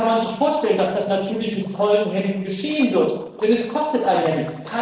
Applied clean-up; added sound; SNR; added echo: neural separator model SepFormer DNS4.